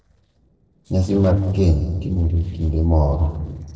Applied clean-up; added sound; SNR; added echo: neural separator model SepFormer DNS4.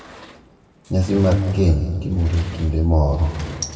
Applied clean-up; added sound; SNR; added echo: none; Sliding door; 18 dB; reverberation time 1.7 s.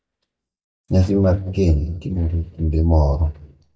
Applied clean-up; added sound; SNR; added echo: neural mask model DeepFilterNet 3.